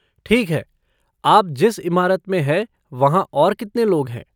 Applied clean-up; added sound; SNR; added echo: none; none; none; none.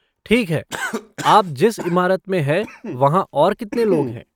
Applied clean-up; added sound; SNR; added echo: neural mask model RNNoise.